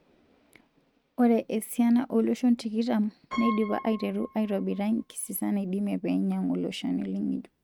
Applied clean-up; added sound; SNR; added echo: neural mask model RNNoise.